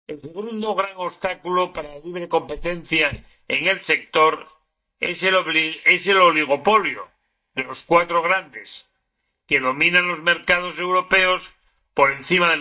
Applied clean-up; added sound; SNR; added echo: neural mask model DeepFilterNet 3.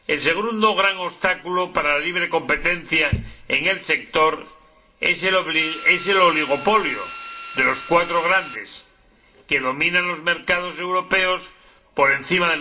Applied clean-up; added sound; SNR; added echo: none; Drill; 13 dB; reverberation time 0.4 s.